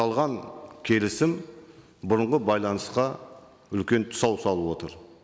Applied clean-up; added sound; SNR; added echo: none; none; none; none.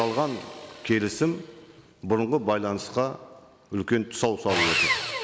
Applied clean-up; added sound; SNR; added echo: none; Sawing; 6 dB; none.